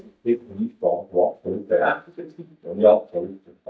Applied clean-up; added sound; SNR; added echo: neural mask model DeepFilterNet 3.